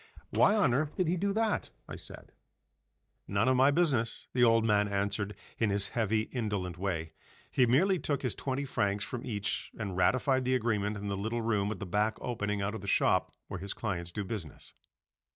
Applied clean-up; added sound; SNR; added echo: neural mask model DeepFilterNet 3.